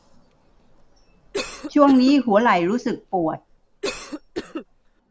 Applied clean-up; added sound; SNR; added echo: none; Cough; 13 dB; none.